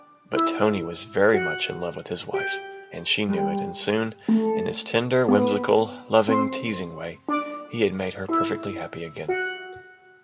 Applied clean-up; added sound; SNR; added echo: none; Percussion; 3 dB; none.